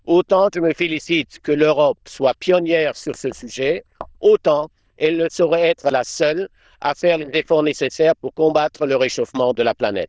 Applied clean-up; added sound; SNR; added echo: neural diffusion model UNIVERSE++.